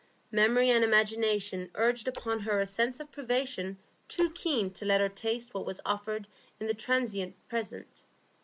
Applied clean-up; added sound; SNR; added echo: none; Splash, splatter; 20 dB; none.